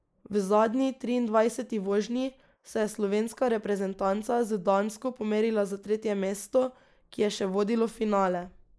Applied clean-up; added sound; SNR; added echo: neural mask model Resemble Enhance denoiser.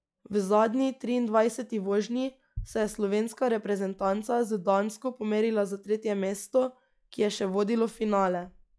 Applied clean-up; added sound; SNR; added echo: classical method log-MMSE.